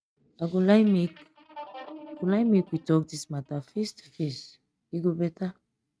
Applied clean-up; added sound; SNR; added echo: neural mask model RNNoise.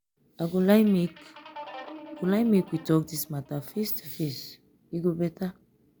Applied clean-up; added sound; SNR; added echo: none; Guitar; 17 dB; none.